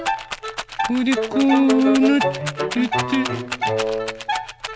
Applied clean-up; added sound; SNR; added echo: none; Rattle; 12 dB; none.